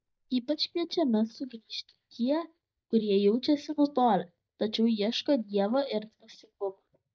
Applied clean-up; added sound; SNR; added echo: neural mask model DeepFilterNet 3.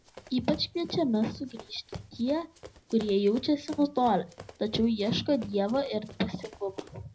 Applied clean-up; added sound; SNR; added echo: none; Run; 18 dB; reverberation time 0.4 s.